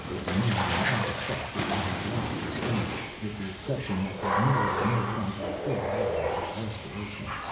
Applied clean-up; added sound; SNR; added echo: none; Water / Splash, splatter; -1 dB; reverberation time 0.5 s.